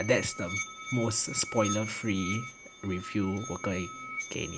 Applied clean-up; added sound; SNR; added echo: none; Musical instrument; 8 dB; none.